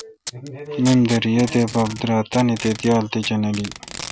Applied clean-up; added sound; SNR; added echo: none; Packing tape, duct tape; 15 dB; none.